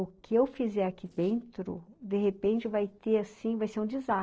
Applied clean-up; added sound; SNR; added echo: neural separator model SepFormer DNS4.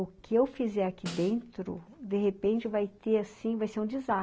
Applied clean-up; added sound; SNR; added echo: none; Snare drum; 18 dB; none.